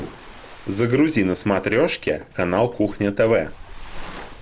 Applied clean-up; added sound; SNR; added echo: none; Motor vehicle (road) + Waves, surf; 15 dB; none.